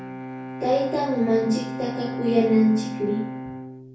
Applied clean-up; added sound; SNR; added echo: none; Bowed string instrument; 8 dB; reverberation time 0.6 s.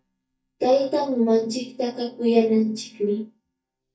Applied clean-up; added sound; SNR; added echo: neural mask model DeepFilterNet 3.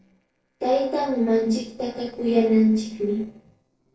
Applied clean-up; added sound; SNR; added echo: neural separator model SepFormer DNS4.